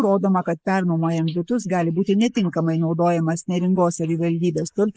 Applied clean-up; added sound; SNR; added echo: neural mask model Resemble Enhance denoiser.